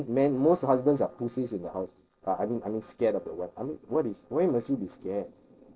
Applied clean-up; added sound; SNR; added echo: neural separator model SepFormer DNS4.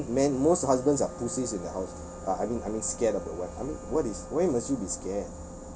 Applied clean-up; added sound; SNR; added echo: none; Wind instrument, woodwind instrument; 16 dB; none.